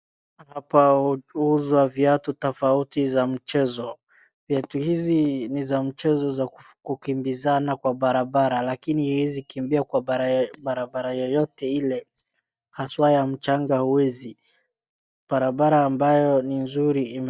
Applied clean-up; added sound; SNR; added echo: neural mask model DeepFilterNet 3.